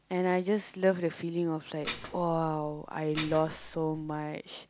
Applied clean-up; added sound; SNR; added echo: none; Dishes, pots, and pans; 10 dB; none.